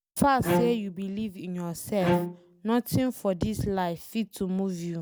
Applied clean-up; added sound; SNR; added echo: none; Bowed string instrument; 2 dB; none.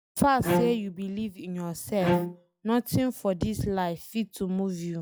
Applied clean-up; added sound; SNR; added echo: classical method log-MMSE.